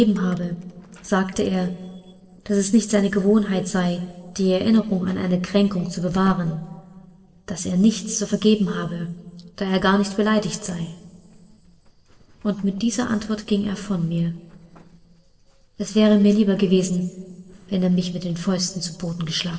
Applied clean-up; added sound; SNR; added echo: neural separator model SepFormer DNS4.